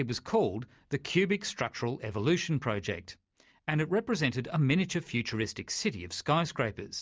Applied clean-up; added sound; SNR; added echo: none; none; none; none.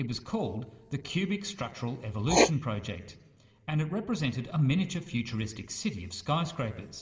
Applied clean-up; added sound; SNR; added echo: none; Writing; 5 dB; reverberation time 2.9 s.